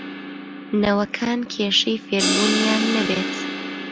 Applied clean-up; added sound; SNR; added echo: none; Crash cymbal; 3 dB; none.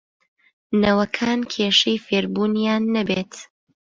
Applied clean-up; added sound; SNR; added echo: none; none; none; none.